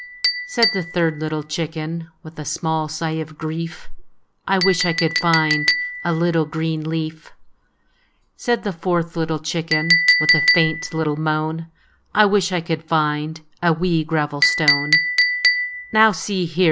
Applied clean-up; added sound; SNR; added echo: none; Chink, clink; 2 dB; none.